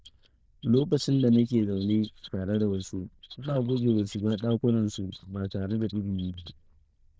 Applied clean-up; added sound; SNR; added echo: neural diffusion model UNIVERSE++.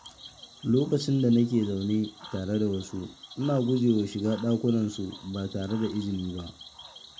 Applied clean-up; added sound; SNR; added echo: none; Cricket / Frog; 20 dB; none.